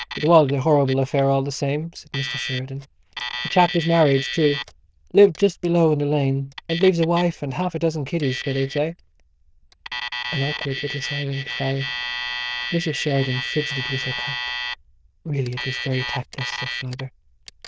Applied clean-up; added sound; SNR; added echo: neural diffusion model UNIVERSE++.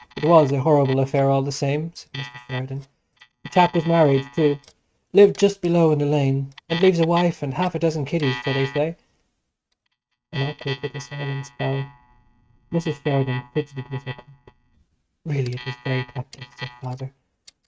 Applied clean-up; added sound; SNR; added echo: neural mask model RNNoise.